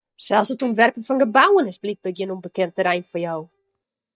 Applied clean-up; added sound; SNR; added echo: neural mask model DeepFilterNet 3.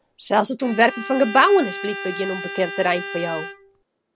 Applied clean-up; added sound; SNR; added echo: none; Bowed string instrument; 11 dB; none.